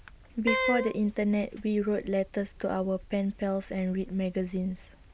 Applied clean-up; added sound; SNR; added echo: none; Wind instrument, woodwind instrument; 2 dB; none.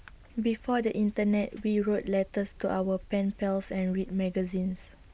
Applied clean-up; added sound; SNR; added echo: none; none; none; none.